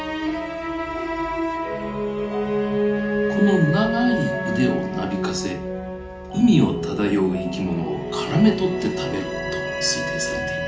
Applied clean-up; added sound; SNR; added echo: none; Wind instrument, woodwind instrument; 10 dB; reverberation time 0.4 s.